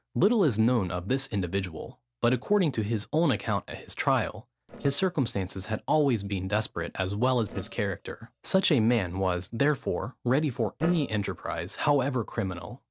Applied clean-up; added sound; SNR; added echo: neural separator model SepFormer DNS4.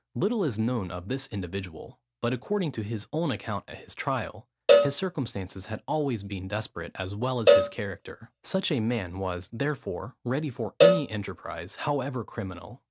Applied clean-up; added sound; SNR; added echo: none; Cowbell; -4 dB; none.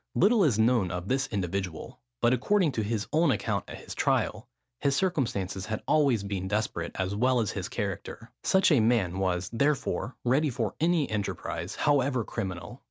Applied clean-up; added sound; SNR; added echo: none; none; none; none.